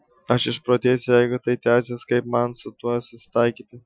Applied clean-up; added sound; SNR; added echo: classical method Wiener filter.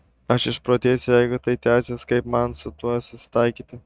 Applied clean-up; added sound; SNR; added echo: neural mask model RNNoise.